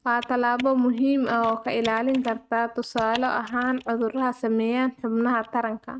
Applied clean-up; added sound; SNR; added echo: neural mask model RNNoise.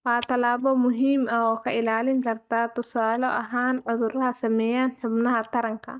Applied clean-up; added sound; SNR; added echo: neural mask model DeepFilterNet 3.